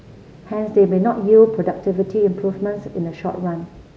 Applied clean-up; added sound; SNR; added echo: none; none; none; none.